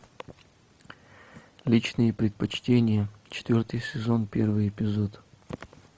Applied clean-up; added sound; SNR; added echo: none; none; none; none.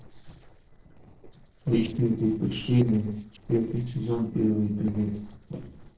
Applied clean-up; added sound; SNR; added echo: neural separator model SepFormer DNS4.